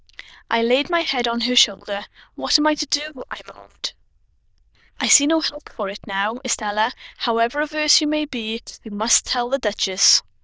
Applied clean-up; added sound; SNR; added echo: neural diffusion model UNIVERSE++.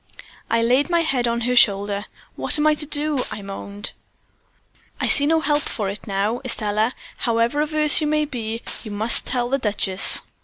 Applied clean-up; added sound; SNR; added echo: none; Gunshot, gunfire; 12 dB; none.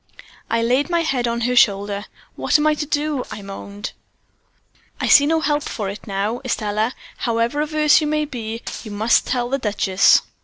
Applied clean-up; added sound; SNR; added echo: neural separator model SepFormer DNS4.